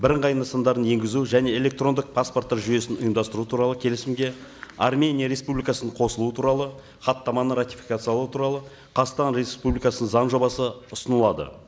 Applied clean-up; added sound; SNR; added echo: none; none; none; none.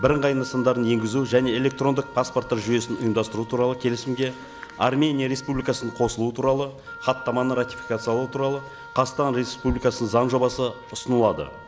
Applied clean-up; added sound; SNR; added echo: none; Wind instrument, woodwind instrument; 17 dB; none.